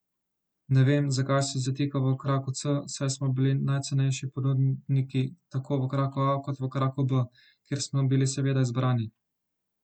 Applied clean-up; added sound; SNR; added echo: none; none; none; none.